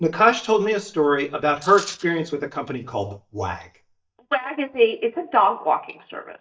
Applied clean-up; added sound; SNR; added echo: neural mask model DeepFilterNet 3.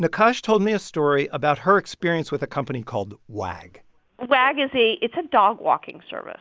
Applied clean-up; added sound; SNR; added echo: none; none; none; none.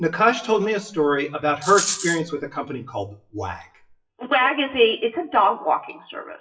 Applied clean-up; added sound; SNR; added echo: classical method WPE with log-MMSE.